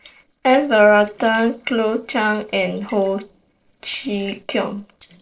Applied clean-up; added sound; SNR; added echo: neural separator model SepFormer DNS4.